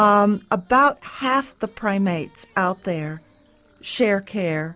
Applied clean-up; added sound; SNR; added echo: none; none; none; none.